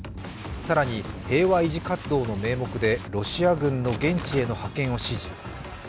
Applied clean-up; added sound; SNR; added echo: none; none; none; none.